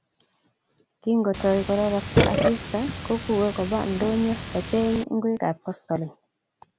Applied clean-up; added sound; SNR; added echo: none; Burping, eructation; 2 dB; none.